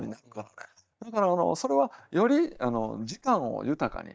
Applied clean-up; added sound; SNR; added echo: neural mask model DeepFilterNet 3.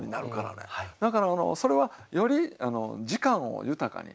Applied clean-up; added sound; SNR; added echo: none; none; none; none.